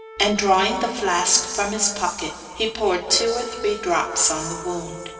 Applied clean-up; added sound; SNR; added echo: none; Wind instrument, woodwind instrument; 16 dB; reverberation time 2.5 s.